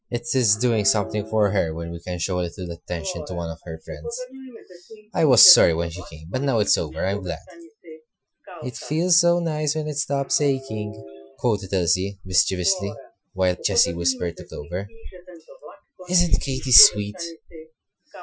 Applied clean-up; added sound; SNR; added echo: classical method Wiener filter.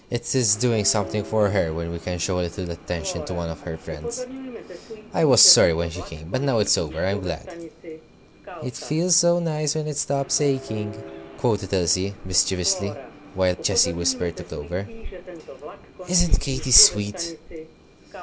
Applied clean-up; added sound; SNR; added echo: none; Subway, metro, underground; 13 dB; none.